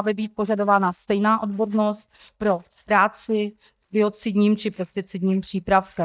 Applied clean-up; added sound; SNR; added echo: neural mask model DeepFilterNet 3.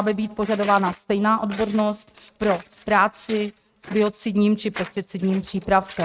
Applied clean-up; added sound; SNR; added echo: neural mask model RNNoise.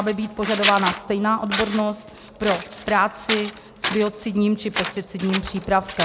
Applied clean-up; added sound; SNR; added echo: none; Scissors; 7 dB; none.